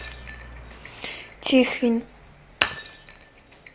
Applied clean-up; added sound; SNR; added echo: none; Shatter; 9 dB; none.